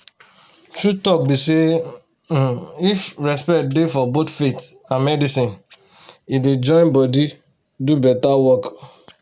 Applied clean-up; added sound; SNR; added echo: none; none; none; none.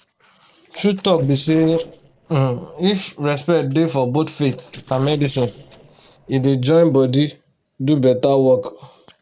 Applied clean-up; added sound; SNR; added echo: neural separator model SepFormer DNS4.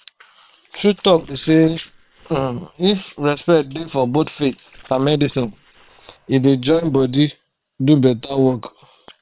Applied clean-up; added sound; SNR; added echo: neural separator model SepFormer WHAM!.